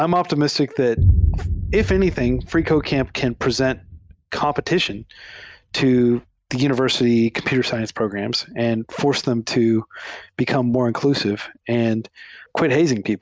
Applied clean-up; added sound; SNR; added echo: neural mask model RNNoise.